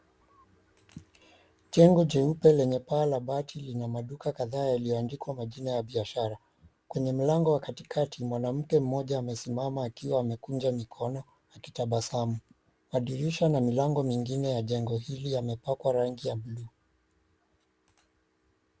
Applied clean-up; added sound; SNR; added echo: none; none; none; none.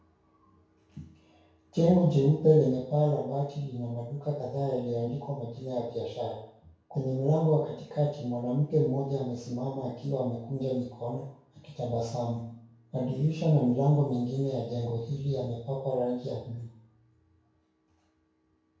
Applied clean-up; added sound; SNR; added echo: none; none; none; reverberation time 0.6 s.